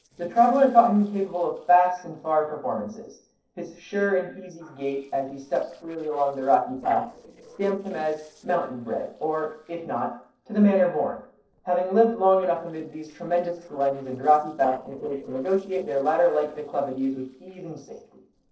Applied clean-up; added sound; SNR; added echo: neural separator model SepFormer DNS4.